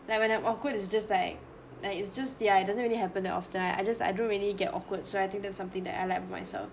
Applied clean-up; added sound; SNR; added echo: none; none; none; none.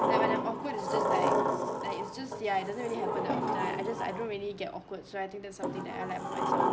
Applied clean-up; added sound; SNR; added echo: none; Sliding door; -5 dB; none.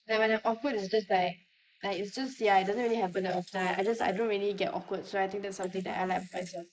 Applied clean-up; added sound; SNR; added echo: neural mask model Resemble Enhance denoiser.